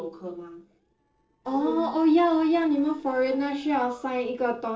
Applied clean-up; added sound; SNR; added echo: neural separator model SepFormer DNS4.